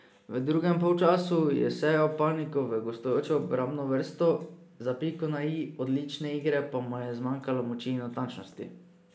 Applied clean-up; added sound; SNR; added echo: none; none; none; none.